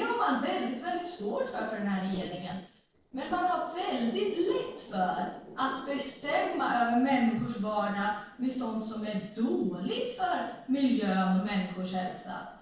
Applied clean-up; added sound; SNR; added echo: neural separator model SepFormer DNS4.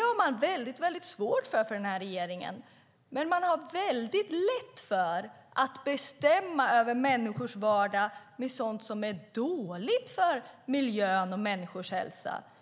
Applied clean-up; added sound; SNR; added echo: none; none; none; none.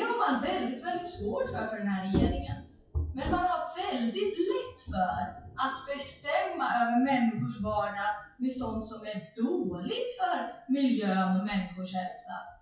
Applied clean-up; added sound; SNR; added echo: classical method WPE with log-MMSE.